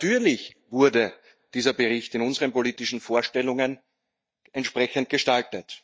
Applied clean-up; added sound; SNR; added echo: neural mask model DeepFilterNet 3.